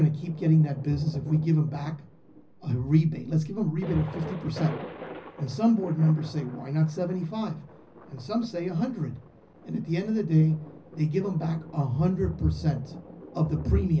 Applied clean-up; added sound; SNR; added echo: none; Thunder; 18 dB; reverberation time 0.4 s.